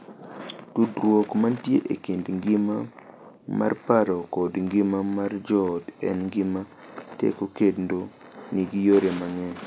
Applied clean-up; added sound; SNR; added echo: none; none; none; none.